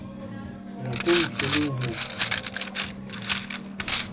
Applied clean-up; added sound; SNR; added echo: none; Coin (dropping); -2 dB; reverberation time 0.2 s.